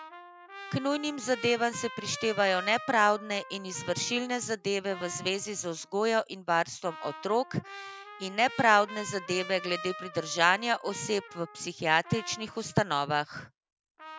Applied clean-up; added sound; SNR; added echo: none; Trumpet; 15 dB; none.